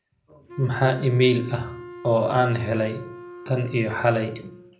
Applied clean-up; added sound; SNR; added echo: none; Wind instrument, woodwind instrument; 16 dB; reverberation time 0.4 s.